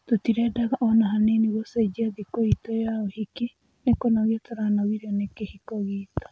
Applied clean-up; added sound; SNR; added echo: none; none; none; none.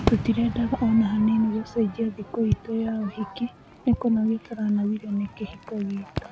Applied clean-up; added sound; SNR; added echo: none; Crowd / Fireworks; 11 dB; none.